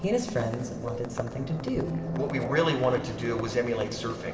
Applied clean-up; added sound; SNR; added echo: none; Livestock, farm animals, working animals; 11 dB; reverberation time 2.4 s.